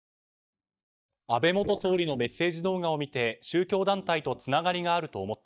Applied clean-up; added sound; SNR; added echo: neural mask model DeepFilterNet 3.